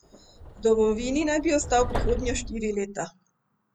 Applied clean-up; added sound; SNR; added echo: none; Subway, metro, underground; 7 dB; none.